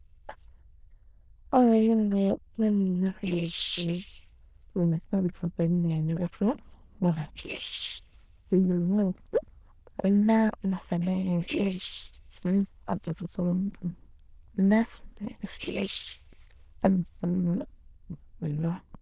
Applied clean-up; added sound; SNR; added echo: neural diffusion model UNIVERSE++.